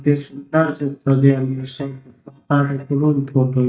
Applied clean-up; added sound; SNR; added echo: neural mask model DeepFilterNet 3.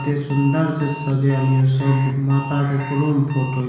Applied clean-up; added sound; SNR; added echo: none; Alarm; 15 dB; reverberation time 1.1 s.